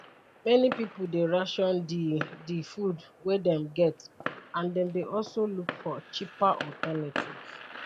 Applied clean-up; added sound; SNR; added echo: none; Fireworks; 12 dB; none.